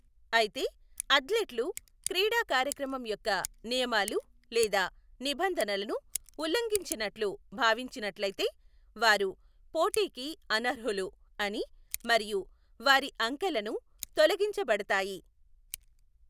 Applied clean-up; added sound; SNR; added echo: none; Scissors; 17 dB; none.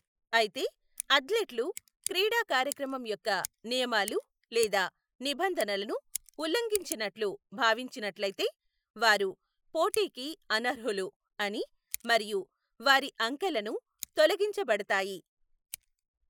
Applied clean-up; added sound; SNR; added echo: classical method Wiener filter.